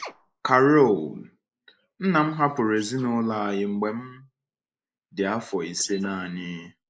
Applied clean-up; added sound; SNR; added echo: neural mask model Resemble Enhance denoiser.